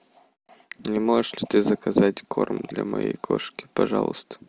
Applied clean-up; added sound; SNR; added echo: none; none; none; none.